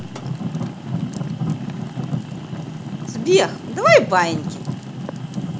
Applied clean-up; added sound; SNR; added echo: none; Fire; 5 dB; none.